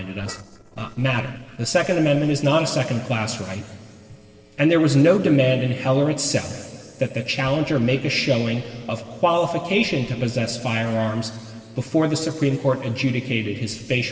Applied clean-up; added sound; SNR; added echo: neural separator model SepFormer DNS4.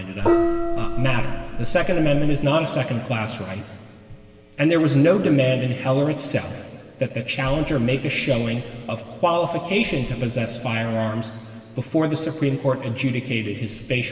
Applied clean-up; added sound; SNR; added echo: none; Gong; -1 dB; reverberation time 2.3 s.